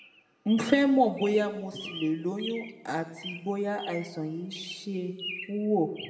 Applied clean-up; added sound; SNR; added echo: none; Chirp, tweet; 15 dB; reverberation time 1.2 s.